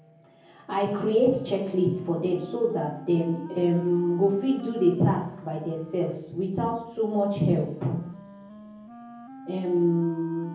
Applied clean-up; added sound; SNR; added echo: none; Wind instrument, woodwind instrument; 19 dB; reverberation time 0.7 s.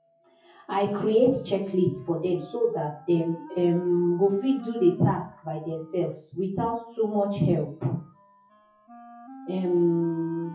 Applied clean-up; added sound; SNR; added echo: classical method WPE with log-MMSE.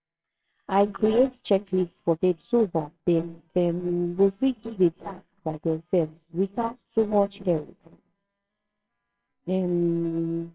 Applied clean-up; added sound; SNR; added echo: neural separator model SepFormer WHAMR!.